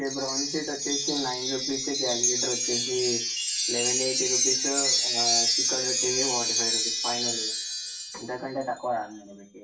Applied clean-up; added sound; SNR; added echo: none; Wind chime; -5 dB; reverberation time 0.3 s.